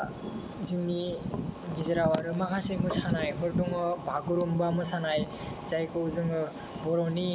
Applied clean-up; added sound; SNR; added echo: none; none; none; none.